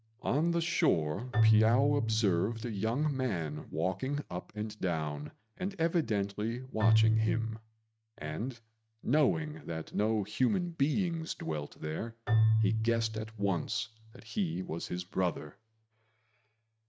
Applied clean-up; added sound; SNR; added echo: neural mask model RNNoise.